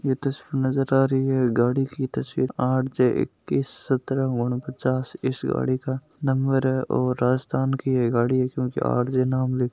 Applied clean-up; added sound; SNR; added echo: none; none; none; none.